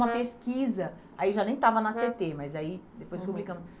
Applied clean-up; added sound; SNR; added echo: none; Brass instrument; 11 dB; none.